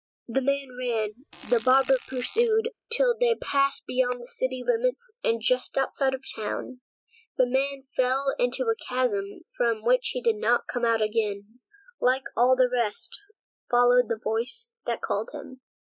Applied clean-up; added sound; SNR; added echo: classical method spectral subtraction.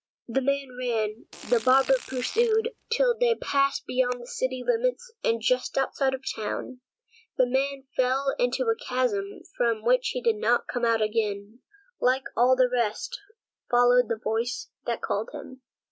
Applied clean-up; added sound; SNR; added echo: neural mask model RNNoise.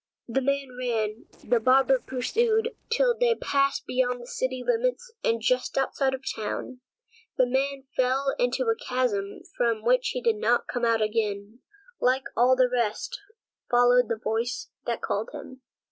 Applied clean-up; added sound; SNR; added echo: neural separator model SepFormer DNS4.